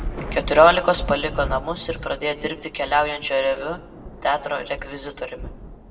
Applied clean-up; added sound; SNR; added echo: none; Thunder / Rain; 11 dB; reverberation time 0.6 s.